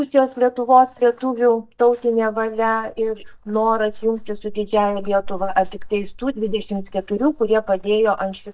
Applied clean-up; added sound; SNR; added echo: neural mask model DeepFilterNet 3.